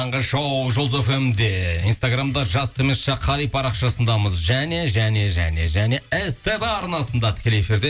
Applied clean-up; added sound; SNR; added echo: none; none; none; none.